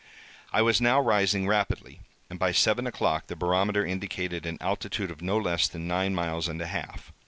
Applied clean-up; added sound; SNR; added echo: none; none; none; none.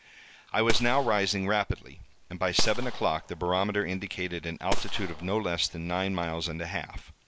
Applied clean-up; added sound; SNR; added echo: none; Gunshot, gunfire; 2 dB; none.